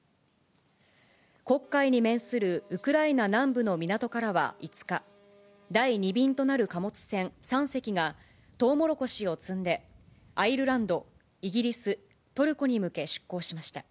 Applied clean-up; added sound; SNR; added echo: none; none; none; none.